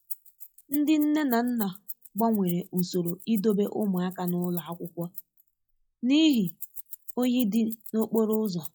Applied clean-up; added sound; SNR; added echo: classical method log-MMSE.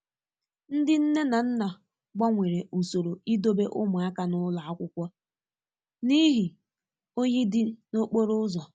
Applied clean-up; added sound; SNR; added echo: none; none; none; none.